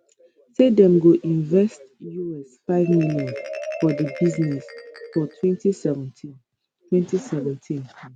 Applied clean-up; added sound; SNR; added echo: none; Marimba, xylophone; 16 dB; none.